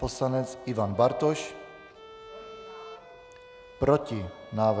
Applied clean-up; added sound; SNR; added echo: none; Bowed string instrument; 18 dB; none.